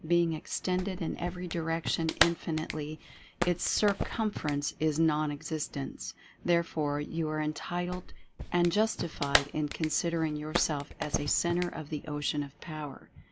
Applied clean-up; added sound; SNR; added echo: none; Clapping; 5 dB; none.